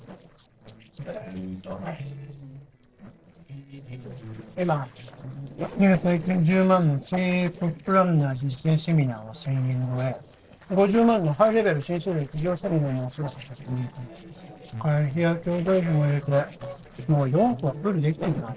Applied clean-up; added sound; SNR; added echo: neural separator model SepFormer DNS4.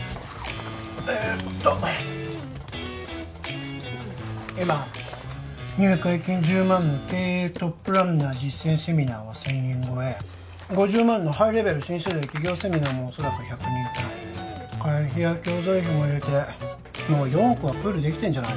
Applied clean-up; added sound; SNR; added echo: none; none; none; none.